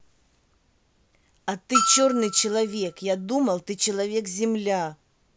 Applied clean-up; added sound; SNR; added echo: none; Bell; 4 dB; none.